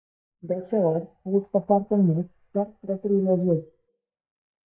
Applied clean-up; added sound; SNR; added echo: neural mask model DeepFilterNet 3.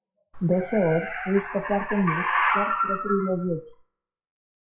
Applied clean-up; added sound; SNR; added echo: classical method WPE with log-MMSE.